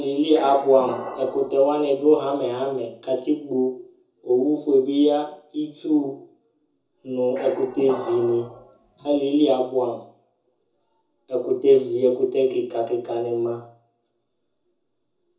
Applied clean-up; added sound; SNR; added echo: none; Squeak; -2 dB; reverberation time 0.5 s.